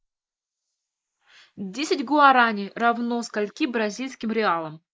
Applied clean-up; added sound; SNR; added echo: neural mask model Resemble Enhance denoiser.